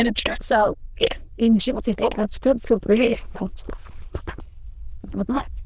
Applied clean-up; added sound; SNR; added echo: neural diffusion model UNIVERSE++.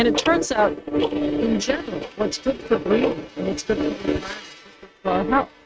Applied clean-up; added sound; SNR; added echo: neural mask model RNNoise.